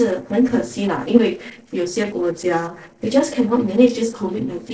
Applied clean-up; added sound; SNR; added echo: neural separator model SepFormer DNS4.